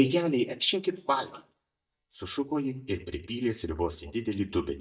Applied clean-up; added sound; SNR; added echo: neural mask model DeepFilterNet 3.